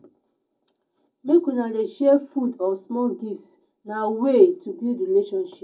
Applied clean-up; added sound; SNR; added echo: none; none; none; reverberation time 0.4 s.